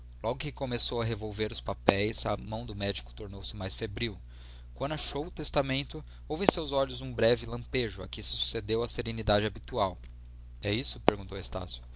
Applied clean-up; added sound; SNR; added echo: none; Fireworks; 9 dB; none.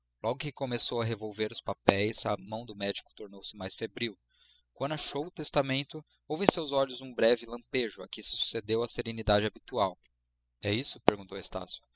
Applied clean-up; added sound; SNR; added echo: classical method spectral subtraction.